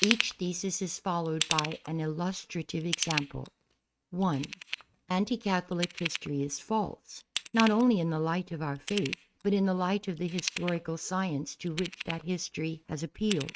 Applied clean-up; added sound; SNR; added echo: neural mask model RNNoise.